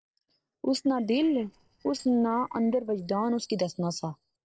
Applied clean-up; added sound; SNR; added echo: neural separator model SepFormer DNS4.